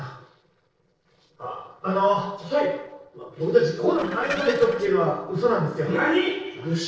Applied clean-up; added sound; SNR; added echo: neural separator model SepFormer DNS4.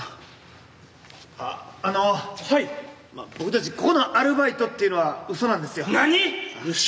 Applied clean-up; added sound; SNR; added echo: none; none; none; none.